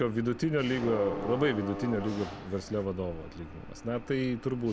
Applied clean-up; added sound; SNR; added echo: none; Mechanisms; 10 dB; none.